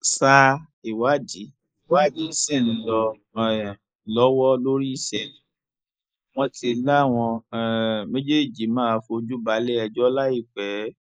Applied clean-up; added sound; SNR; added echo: neural mask model Resemble Enhance denoiser.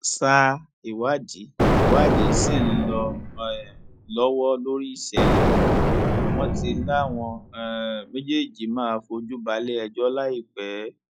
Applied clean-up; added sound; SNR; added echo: classical method log-MMSE.